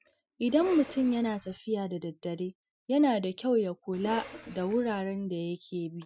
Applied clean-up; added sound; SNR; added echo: classical method Wiener filter.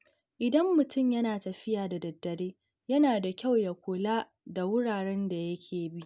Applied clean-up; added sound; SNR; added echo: none; none; none; none.